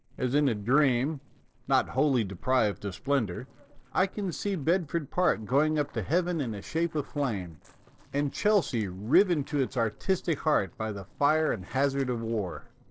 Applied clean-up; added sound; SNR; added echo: neural separator model SepFormer DNS4.